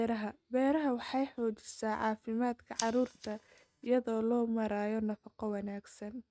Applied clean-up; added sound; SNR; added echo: neural mask model RNNoise.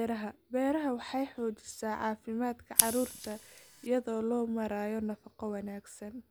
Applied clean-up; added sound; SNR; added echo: none; Scissors; 6 dB; none.